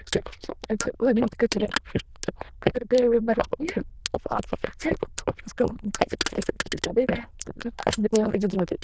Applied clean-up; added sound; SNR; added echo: neural diffusion model UNIVERSE++.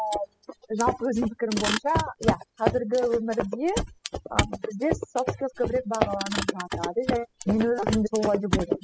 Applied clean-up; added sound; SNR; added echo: classical method spectral subtraction.